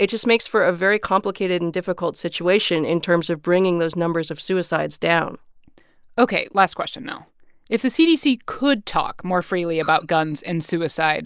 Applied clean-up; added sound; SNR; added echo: neural mask model Resemble Enhance denoiser.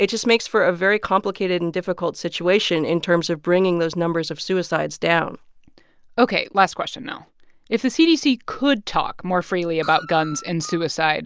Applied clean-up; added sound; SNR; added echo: none; Screech; 16 dB; none.